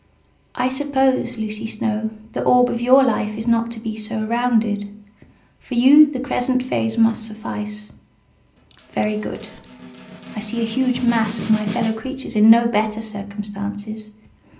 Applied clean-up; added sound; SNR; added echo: none; Snare drum; 13 dB; reverberation time 0.5 s.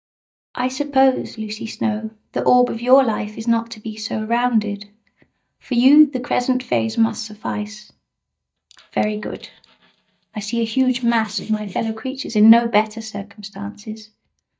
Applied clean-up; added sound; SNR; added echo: neural mask model DeepFilterNet 3.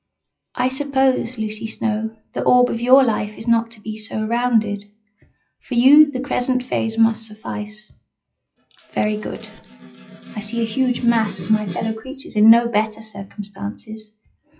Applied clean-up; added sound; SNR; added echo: classical method WPE with log-MMSE.